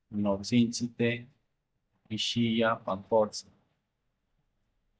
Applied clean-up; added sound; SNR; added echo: neural mask model DeepFilterNet 3.